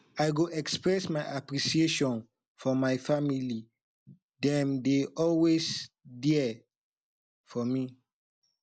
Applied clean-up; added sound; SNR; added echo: none; none; none; none.